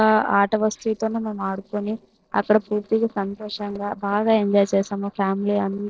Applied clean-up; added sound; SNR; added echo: neural separator model SepFormer DNS4.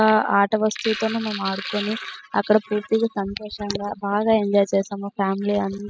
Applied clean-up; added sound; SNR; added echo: classical method spectral subtraction.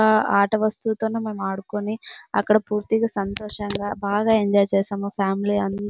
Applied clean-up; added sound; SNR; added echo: none; none; none; none.